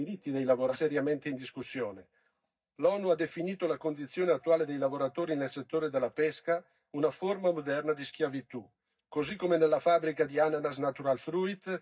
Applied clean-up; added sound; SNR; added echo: neural mask model DeepFilterNet 3.